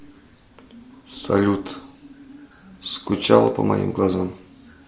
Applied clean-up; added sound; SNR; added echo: none; none; none; none.